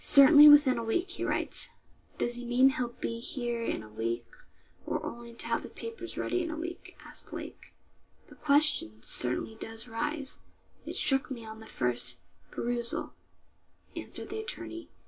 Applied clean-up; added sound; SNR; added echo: none; none; none; reverberation time 0.2 s.